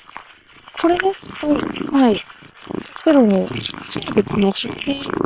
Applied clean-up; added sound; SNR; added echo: neural separator model SepFormer WHAM!.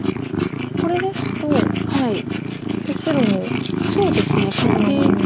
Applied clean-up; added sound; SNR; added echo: none; Purr; -2 dB; none.